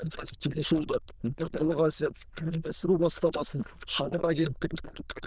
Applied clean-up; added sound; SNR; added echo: neural diffusion model UNIVERSE++.